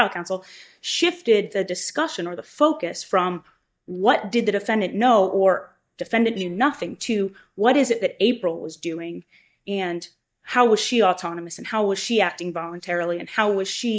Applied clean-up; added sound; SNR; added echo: neural mask model DeepFilterNet 3.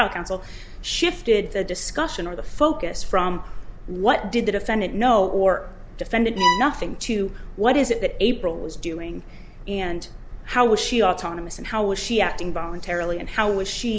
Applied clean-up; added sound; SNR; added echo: none; Bowed string instrument; 1 dB; none.